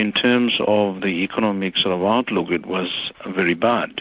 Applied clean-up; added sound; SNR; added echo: none; none; none; none.